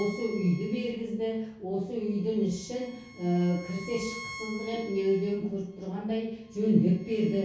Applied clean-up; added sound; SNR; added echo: none; Bowed string instrument; 18 dB; reverberation time 0.6 s.